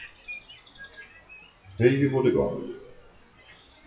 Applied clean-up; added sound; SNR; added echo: classical method WPE with log-MMSE.